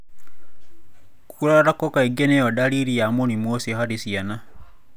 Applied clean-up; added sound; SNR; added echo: none; none; none; none.